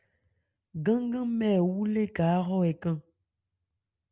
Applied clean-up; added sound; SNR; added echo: none; none; none; none.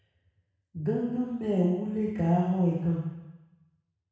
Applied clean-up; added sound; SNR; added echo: none; none; none; reverberation time 1.1 s.